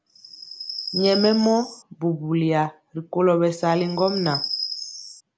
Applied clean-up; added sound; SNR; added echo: none; Chirp, tweet; 9 dB; none.